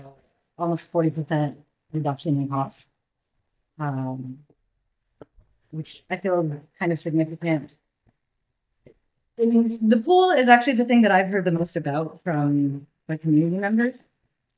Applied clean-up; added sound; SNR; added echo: neural mask model DeepFilterNet 3.